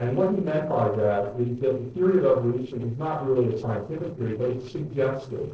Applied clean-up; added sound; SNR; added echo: neural separator model SepFormer DNS4.